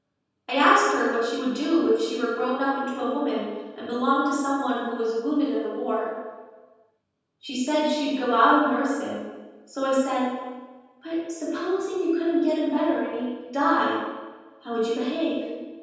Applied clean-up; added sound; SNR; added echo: none; none; none; reverberation time 1.2 s.